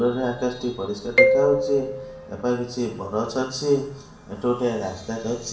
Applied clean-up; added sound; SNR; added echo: none; Marimba, xylophone; 0 dB; reverberation time 0.6 s.